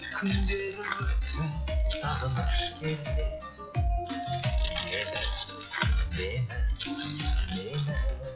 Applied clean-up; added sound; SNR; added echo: classical method log-MMSE.